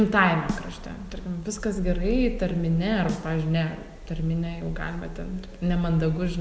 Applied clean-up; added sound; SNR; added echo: none; Snare drum; 15 dB; none.